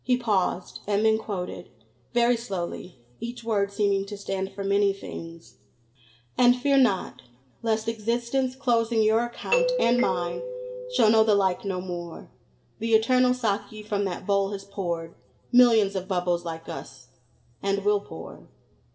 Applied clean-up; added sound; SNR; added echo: none; Doorbell; 3 dB; reverberation time 0.7 s.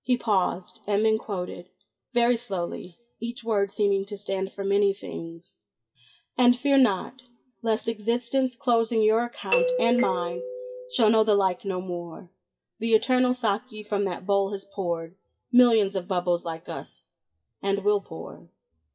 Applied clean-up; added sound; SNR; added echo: classical method WPE with log-MMSE.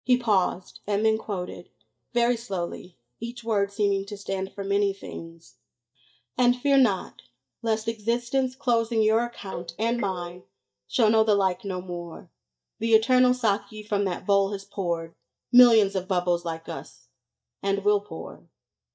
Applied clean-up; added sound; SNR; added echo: neural mask model DeepFilterNet 3.